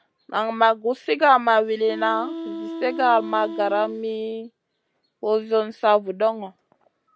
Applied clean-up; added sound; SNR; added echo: none; Wind instrument, woodwind instrument; 10 dB; none.